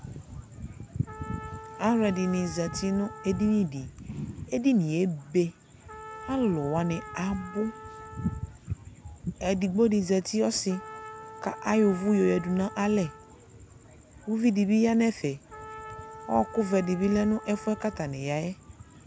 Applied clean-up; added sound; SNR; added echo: none; Trumpet; 18 dB; none.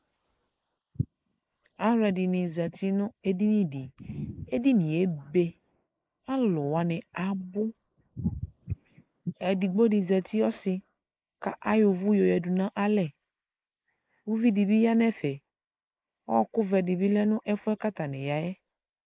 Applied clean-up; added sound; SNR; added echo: neural mask model Resemble Enhance denoiser.